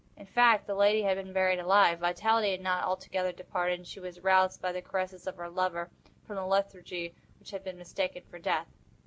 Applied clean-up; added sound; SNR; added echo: none; none; none; none.